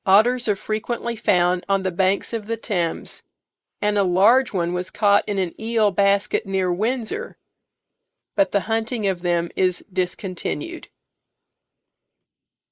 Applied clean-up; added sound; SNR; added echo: neural mask model Resemble Enhance denoiser.